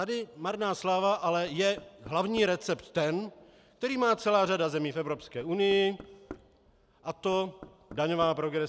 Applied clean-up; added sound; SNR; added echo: none; Knock; 20 dB; none.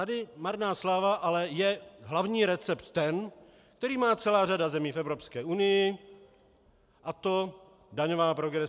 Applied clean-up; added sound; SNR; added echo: none; none; none; none.